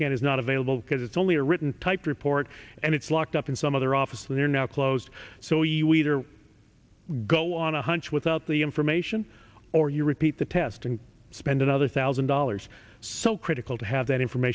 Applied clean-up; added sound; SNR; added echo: none; none; none; none.